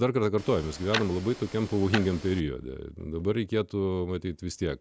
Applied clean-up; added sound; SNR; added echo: none; Tick-tock; 9 dB; none.